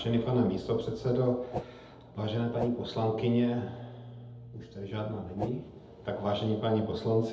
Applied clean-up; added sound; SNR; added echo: none; Whoosh, swoosh, swish; 8 dB; reverberation time 0.7 s.